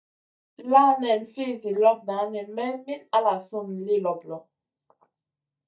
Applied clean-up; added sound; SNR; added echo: neural mask model DeepFilterNet 3.